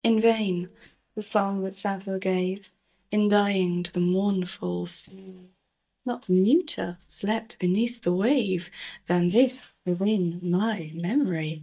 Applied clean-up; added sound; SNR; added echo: neural mask model DeepFilterNet 3.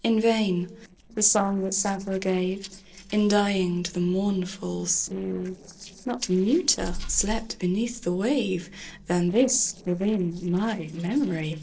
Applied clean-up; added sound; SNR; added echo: neural separator model SepFormer DNS4.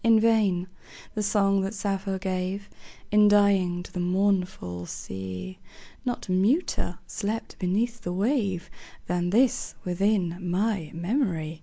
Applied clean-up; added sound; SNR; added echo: none; none; none; none.